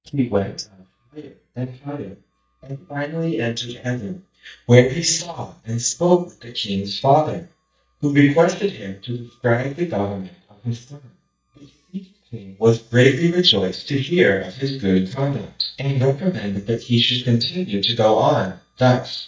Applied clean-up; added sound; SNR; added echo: neural mask model DeepFilterNet 3.